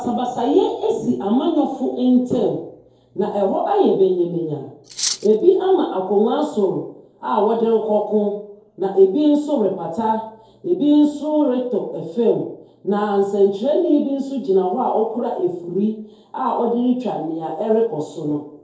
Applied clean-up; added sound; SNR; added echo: neural separator model SepFormer DNS4.